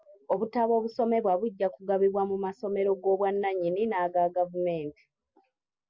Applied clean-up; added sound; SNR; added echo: none; none; none; none.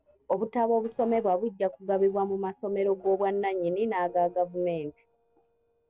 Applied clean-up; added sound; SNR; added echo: neural separator model SepFormer DNS4.